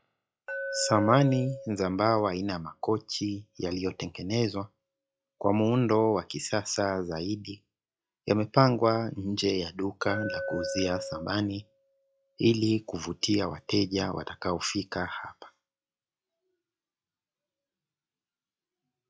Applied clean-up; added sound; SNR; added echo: classical method log-MMSE.